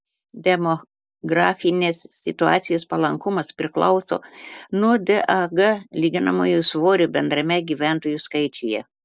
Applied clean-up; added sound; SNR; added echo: none; none; none; none.